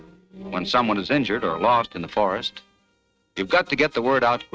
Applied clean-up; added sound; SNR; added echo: neural mask model RNNoise.